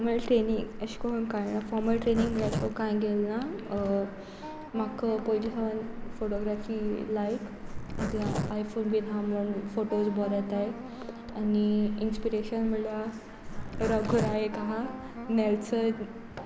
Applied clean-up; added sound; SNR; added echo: none; Wind instrument, woodwind instrument + Zipper (clothing); 8 dB; none.